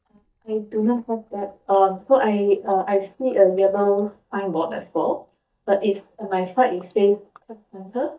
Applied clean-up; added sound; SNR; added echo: neural mask model DeepFilterNet 3.